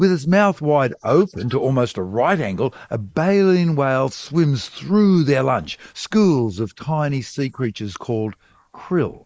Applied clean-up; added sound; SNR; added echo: neural mask model Resemble Enhance denoiser.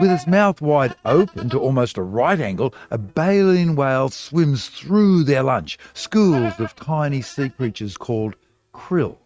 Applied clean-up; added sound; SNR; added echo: neural mask model RNNoise.